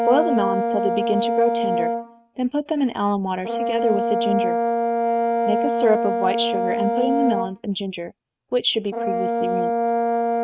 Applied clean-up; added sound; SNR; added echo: neural mask model RNNoise.